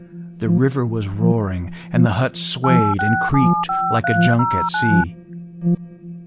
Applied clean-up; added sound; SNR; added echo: none; Telephone + Alarm; 0 dB; none.